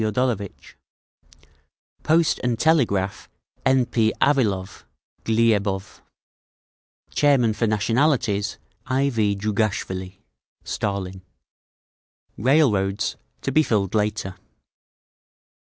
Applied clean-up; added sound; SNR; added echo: none; none; none; none.